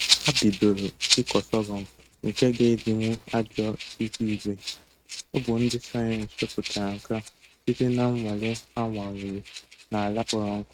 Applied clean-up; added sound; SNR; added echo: neural mask model RNNoise.